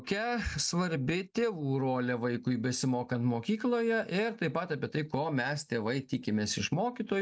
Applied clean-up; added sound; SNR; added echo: none; none; none; none.